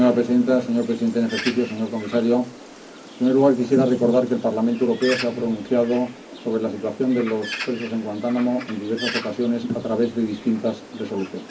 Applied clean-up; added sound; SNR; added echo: none; Bird; 14 dB; reverberation time 0.4 s.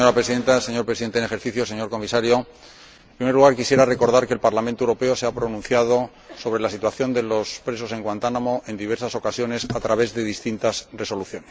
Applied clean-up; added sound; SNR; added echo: none; none; none; none.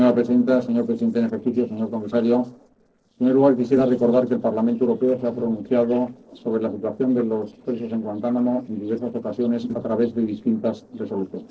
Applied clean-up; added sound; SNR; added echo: neural separator model SepFormer DNS4.